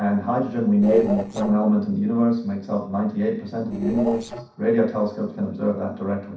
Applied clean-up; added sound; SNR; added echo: neural separator model SepFormer DNS4.